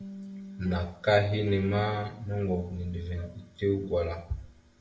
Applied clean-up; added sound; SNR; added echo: none; Electric guitar; 15 dB; reverberation time 0.4 s.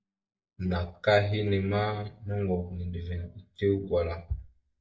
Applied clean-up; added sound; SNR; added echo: neural mask model DeepFilterNet 3.